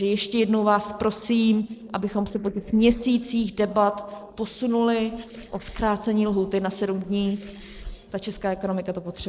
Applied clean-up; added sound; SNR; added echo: neural separator model SepFormer DNS4.